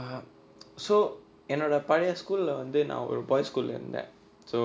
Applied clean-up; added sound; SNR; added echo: none; none; none; none.